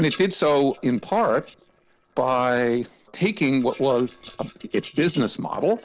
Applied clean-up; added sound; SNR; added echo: neural separator model SepFormer DNS4.